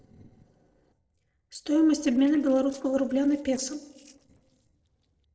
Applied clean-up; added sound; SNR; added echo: neural separator model SepFormer DNS4.